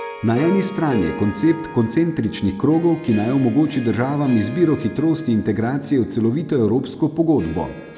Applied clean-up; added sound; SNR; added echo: none; Harp; 16 dB; none.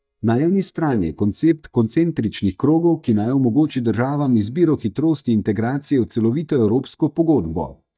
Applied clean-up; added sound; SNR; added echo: neural mask model DeepFilterNet 3.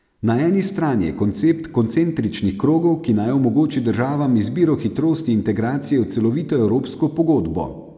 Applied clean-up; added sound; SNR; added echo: none; none; none; none.